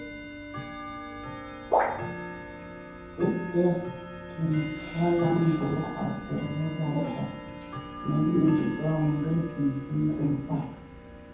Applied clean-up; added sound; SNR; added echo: none; Tick-tock / Bell; 11 dB; reverberation time 0.9 s.